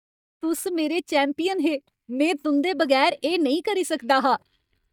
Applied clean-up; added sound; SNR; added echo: neural mask model DeepFilterNet 3.